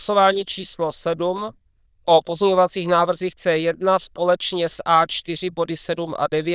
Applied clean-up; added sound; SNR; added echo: neural diffusion model UNIVERSE++.